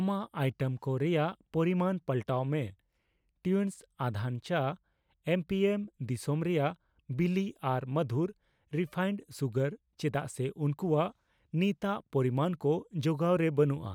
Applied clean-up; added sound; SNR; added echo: none; none; none; none.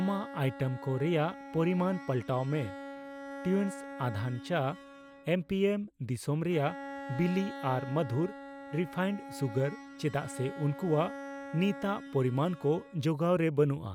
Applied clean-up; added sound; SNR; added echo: none; Bowed string instrument; 13 dB; none.